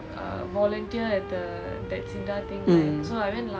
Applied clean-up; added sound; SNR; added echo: none; Wind instrument, woodwind instrument; 12 dB; none.